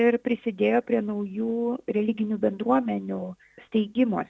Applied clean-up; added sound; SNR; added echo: none; none; none; none.